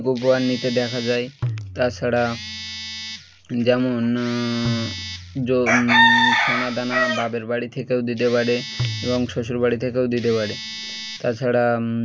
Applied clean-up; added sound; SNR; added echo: none; Tabla; 12 dB; none.